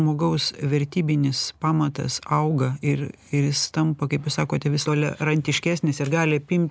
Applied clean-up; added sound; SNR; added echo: none; none; none; none.